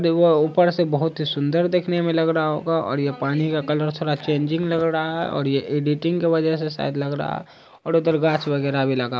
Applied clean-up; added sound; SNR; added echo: none; none; none; none.